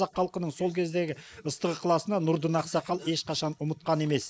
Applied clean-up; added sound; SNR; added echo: neural mask model Resemble Enhance denoiser.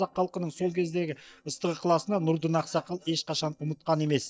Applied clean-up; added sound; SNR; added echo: neural mask model DeepFilterNet 3.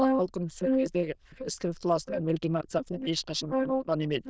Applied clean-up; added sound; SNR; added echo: neural diffusion model UNIVERSE++.